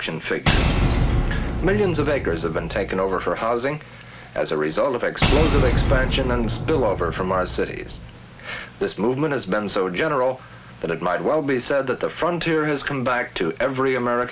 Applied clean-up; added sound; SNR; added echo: none; Shatter / Boom; 0 dB; none.